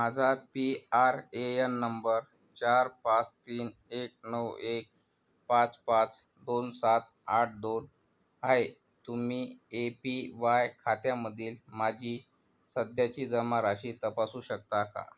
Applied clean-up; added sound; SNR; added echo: none; none; none; none.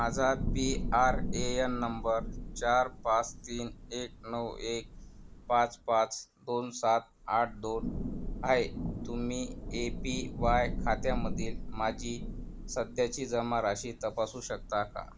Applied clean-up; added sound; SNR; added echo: none; Thunder / Rain; 5 dB; none.